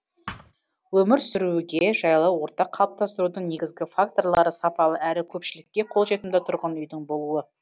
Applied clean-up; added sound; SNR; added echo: none; Thump, thud; 15 dB; none.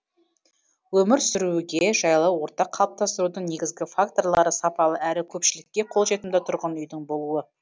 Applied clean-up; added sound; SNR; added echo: none; none; none; none.